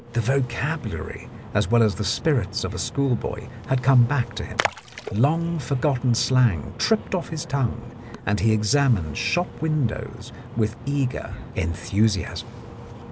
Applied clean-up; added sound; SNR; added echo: none; Splash, splatter; 13 dB; none.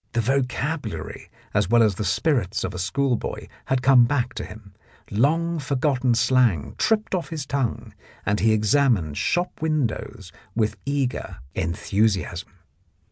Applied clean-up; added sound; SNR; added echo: none; none; none; none.